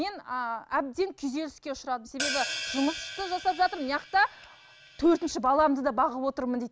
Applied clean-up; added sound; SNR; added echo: none; Hi-hat; 9 dB; none.